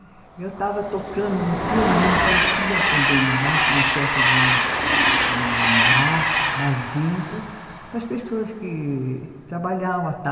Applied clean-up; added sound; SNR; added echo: none; Train; -3 dB; reverberation time 2.9 s.